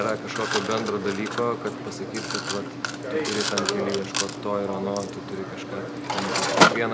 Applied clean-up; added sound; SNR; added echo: none; Mechanisms; -3 dB; none.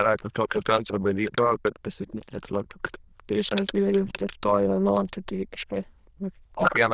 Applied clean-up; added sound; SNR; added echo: neural diffusion model UNIVERSE++.